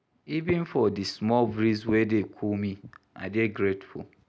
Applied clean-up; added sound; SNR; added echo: none; none; none; none.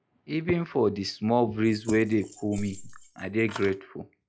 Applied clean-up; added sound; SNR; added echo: classical method log-MMSE.